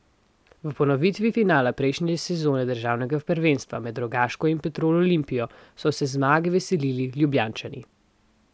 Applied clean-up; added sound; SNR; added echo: none; none; none; none.